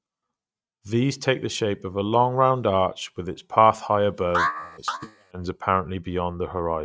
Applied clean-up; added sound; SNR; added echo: neural mask model RNNoise.